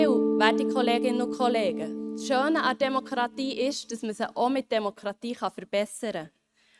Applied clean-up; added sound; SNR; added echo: neural mask model RNNoise.